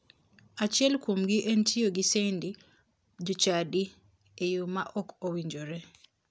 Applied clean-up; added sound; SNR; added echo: none; none; none; none.